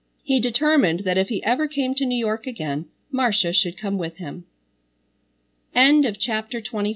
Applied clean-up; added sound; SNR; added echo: none; none; none; none.